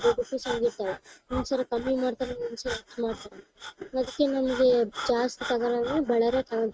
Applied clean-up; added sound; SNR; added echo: neural mask model RNNoise.